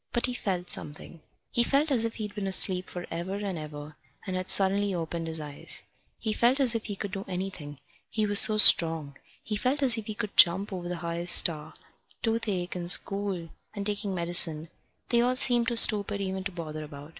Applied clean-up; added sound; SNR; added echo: none; none; none; none.